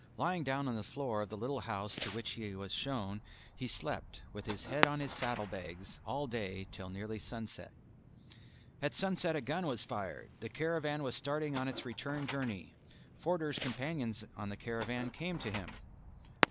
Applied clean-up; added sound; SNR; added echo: none; Tools + Fireworks; 6 dB; none.